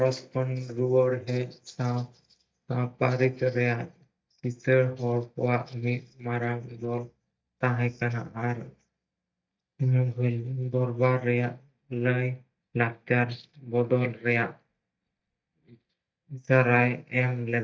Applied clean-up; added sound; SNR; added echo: neural mask model DeepFilterNet 3.